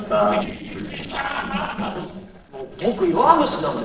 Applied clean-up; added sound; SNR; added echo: neural separator model SepFormer DNS4.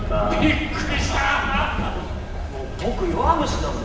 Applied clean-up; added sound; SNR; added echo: none; Train; 2 dB; reverberation time 1.2 s.